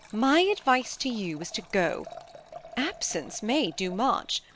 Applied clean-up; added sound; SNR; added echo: none; Liquid; 19 dB; none.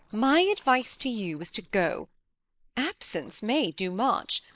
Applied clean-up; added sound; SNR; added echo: neural mask model Resemble Enhance denoiser.